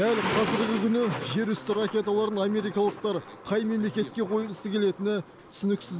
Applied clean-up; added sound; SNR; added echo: none; Thunder; 9 dB; none.